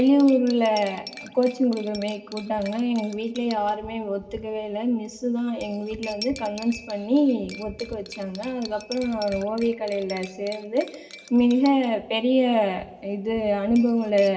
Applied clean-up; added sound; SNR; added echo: none; Cutlery, silverware; 19 dB; reverberation time 2.6 s.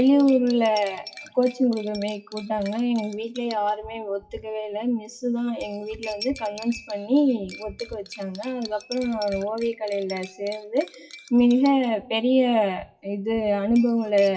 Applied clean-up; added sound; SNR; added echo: classical method WPE with log-MMSE.